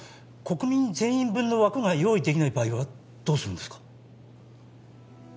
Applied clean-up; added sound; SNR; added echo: none; none; none; none.